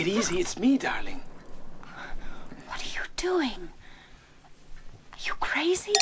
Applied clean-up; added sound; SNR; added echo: none; Chink, clink; 4 dB; none.